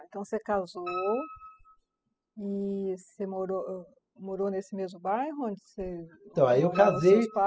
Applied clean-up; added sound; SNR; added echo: classical method spectral subtraction.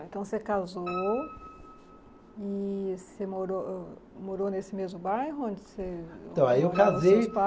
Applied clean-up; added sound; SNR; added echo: none; Piano; 17 dB; none.